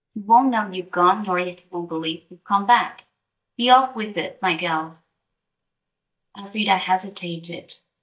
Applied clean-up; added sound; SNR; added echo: neural mask model DeepFilterNet 3.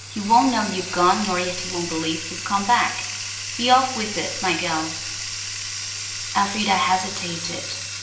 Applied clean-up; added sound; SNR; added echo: none; Bathtub (filling or washing); 7 dB; reverberation time 0.8 s.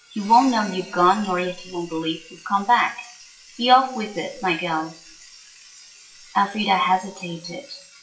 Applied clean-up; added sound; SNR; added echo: classical method WPE with log-MMSE.